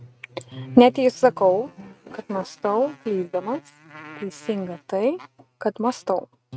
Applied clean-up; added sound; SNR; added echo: neural mask model RNNoise.